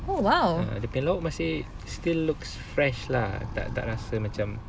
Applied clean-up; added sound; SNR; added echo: none; Animal; 13 dB; none.